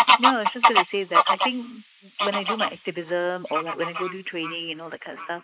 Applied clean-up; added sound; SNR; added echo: neural mask model Resemble Enhance denoiser.